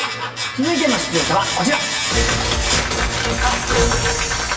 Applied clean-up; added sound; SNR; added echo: none; Domestic sounds, home sounds; 6 dB; reverberation time 2.0 s.